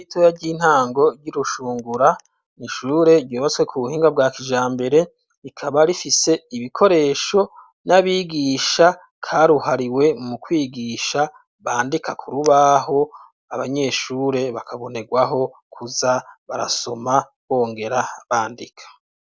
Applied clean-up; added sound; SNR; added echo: none; none; none; none.